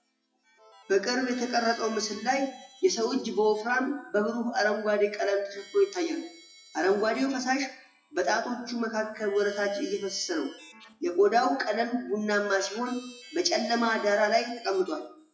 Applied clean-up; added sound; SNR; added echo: classical method WPE with log-MMSE.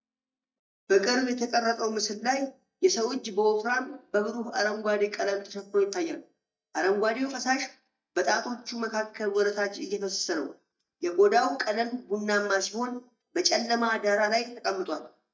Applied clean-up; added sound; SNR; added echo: neural mask model DeepFilterNet 3.